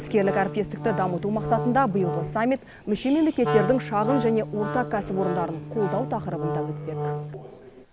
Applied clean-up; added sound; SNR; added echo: none; Wind instrument, woodwind instrument; 6 dB; none.